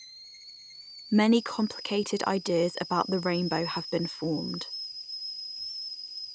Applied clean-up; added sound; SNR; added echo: none; Boiling / Alarm; 11 dB; none.